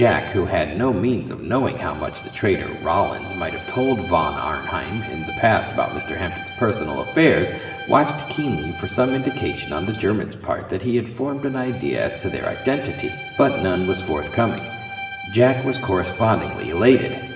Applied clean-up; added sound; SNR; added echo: none; Bowed string instrument; 13 dB; reverberation time 2.6 s.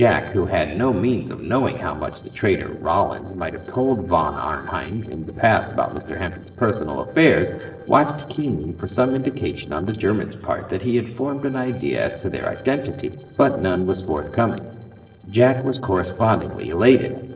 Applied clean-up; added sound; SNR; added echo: neural separator model SepFormer DNS4.